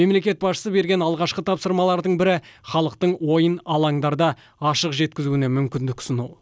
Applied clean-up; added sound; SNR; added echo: none; none; none; none.